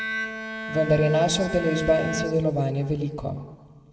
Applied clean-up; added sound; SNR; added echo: none; Bowed string instrument; 9 dB; reverberation time 1.4 s.